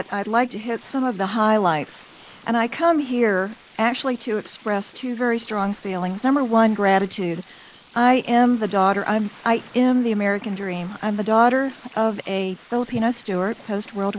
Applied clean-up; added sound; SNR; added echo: neural mask model Resemble Enhance denoiser.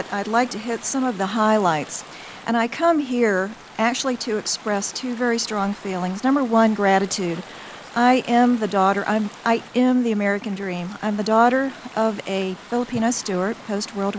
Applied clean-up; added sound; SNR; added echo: none; Stream / Ocean; 20 dB; none.